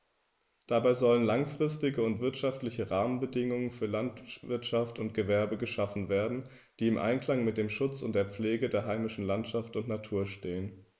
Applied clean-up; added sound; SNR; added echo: neural mask model Resemble Enhance denoiser.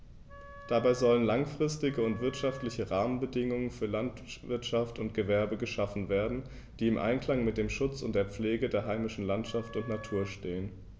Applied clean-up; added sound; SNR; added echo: none; Wind instrument, woodwind instrument; 19 dB; none.